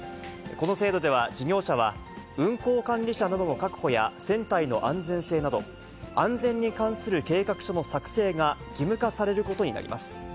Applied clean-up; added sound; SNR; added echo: none; none; none; none.